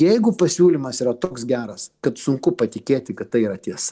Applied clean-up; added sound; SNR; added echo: none; none; none; none.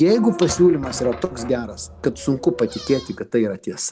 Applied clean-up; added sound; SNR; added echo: none; Squeak + Squeak / Thump, thud; 14 dB; none.